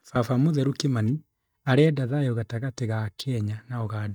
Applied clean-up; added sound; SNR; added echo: neural mask model DeepFilterNet 3.